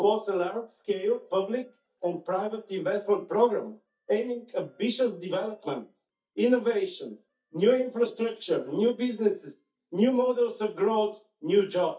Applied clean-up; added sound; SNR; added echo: neural mask model DeepFilterNet 3.